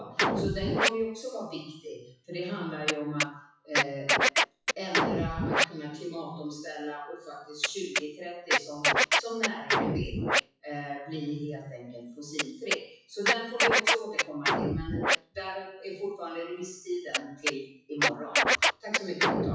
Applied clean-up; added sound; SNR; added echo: classical method WPE with log-MMSE.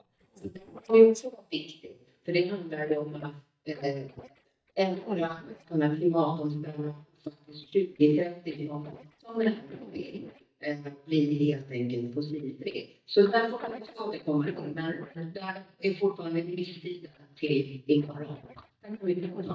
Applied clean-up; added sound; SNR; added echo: neural mask model DeepFilterNet 3.